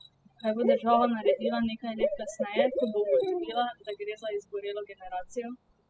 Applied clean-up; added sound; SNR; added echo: classical method spectral subtraction.